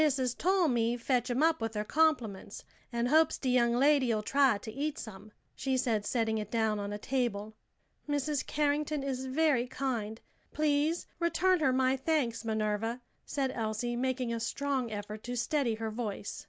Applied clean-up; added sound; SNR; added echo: none; none; none; none.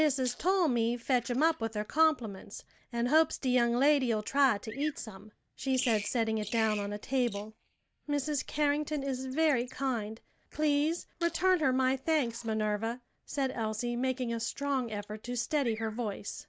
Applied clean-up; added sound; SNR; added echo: neural mask model DeepFilterNet 3.